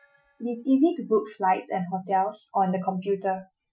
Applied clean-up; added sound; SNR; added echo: classical method Wiener filter.